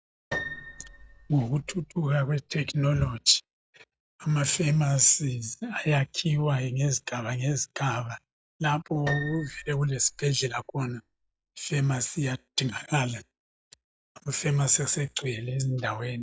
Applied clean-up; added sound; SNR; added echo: classical method log-MMSE.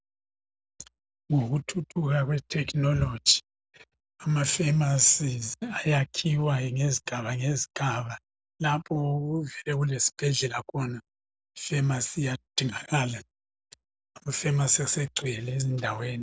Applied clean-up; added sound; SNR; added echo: none; none; none; none.